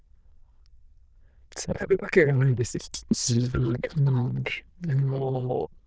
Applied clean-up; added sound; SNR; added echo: neural diffusion model UNIVERSE++.